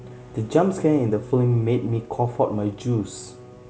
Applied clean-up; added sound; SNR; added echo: none; Bowed string instrument; 19 dB; none.